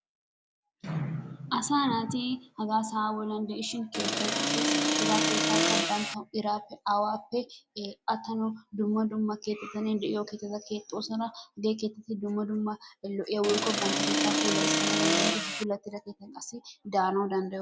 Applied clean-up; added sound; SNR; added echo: none; Accelerating, revving, vroom; -5 dB; none.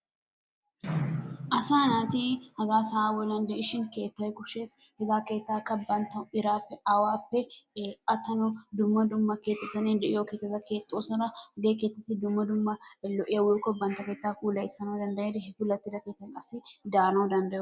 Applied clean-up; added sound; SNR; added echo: none; none; none; none.